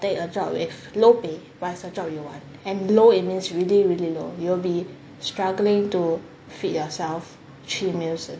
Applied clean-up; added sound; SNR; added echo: none; none; none; none.